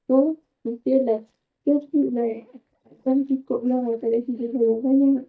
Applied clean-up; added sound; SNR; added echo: neural mask model DeepFilterNet 3.